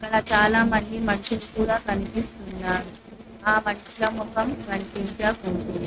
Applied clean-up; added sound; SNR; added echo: neural mask model RNNoise.